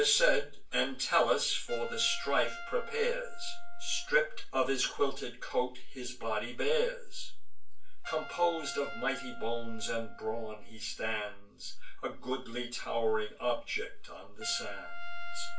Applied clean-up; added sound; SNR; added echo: none; Trumpet; 19 dB; reverberation time 0.3 s.